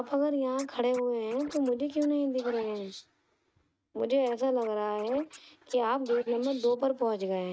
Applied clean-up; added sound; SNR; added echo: neural mask model RNNoise.